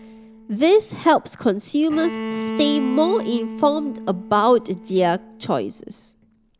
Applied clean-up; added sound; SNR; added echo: none; Bowed string instrument; 11 dB; none.